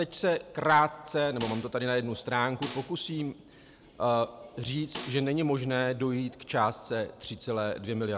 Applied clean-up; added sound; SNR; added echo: none; Snare drum; 14 dB; none.